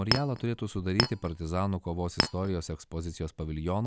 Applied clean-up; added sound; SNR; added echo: none; Chink, clink; 1 dB; none.